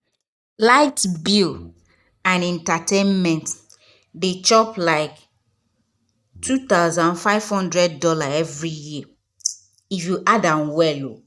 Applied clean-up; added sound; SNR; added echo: neural mask model DeepFilterNet 3.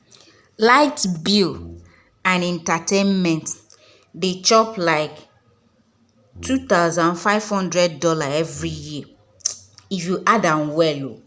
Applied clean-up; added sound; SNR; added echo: none; Brass instrument; 19 dB; none.